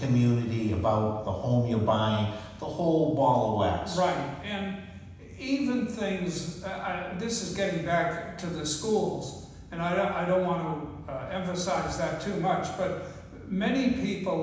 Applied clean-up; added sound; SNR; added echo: none; none; none; reverberation time 1.1 s.